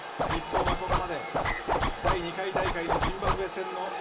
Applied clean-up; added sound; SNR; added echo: none; Zipper (clothing); -4 dB; reverberation time 0.9 s.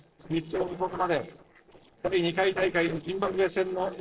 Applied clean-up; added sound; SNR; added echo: neural separator model SepFormer DNS4.